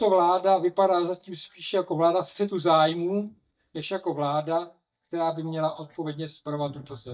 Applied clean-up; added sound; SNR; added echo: neural mask model DeepFilterNet 3.